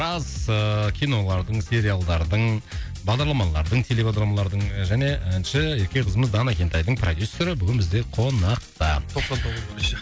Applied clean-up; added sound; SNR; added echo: none; none; none; none.